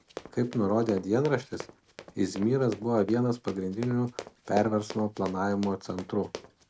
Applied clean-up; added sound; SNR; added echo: none; Run; 15 dB; none.